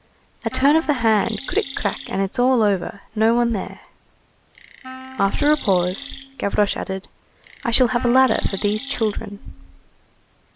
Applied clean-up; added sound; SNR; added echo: none; Chirp, tweet + Wind instrument, woodwind instrument; 15 dB; none.